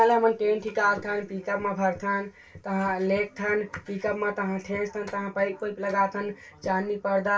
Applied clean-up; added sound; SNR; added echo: none; none; none; reverberation time 0.2 s.